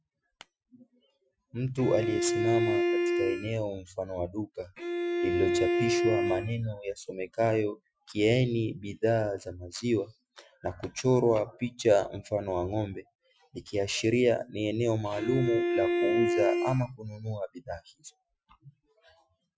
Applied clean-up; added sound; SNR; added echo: classical method Wiener filter.